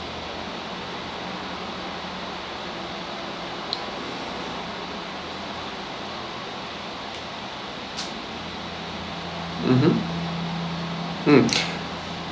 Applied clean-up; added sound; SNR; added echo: none; none; none; none.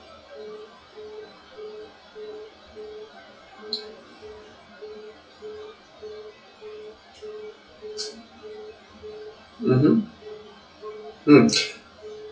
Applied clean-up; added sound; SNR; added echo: classical method WPE with log-MMSE.